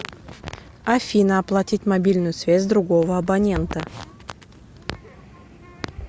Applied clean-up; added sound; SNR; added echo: none; none; none; none.